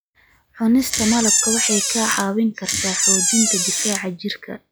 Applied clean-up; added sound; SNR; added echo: classical method log-MMSE.